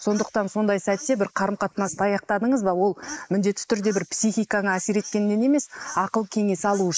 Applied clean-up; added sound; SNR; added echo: neural mask model Resemble Enhance denoiser.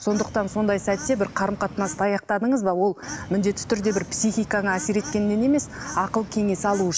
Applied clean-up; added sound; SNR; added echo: none; Bird / Fowl; 14 dB; none.